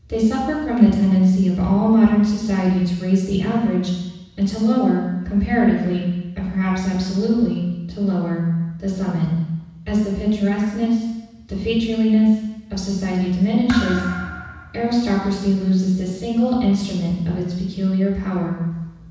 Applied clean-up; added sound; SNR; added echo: none; Thump, thud; 13 dB; reverberation time 1.1 s.